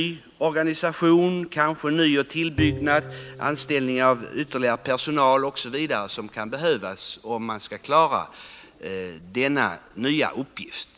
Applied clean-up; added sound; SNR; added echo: none; Bowed string instrument; 12 dB; none.